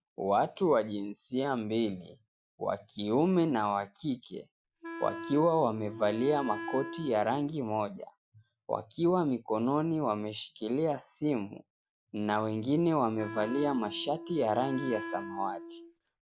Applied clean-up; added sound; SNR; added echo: none; Wind instrument, woodwind instrument; 11 dB; none.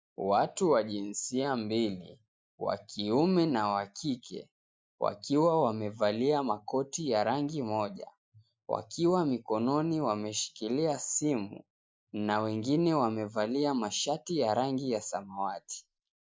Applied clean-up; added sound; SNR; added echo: neural mask model Resemble Enhance denoiser.